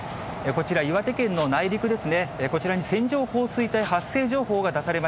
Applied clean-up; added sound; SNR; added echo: none; Writing; 13 dB; none.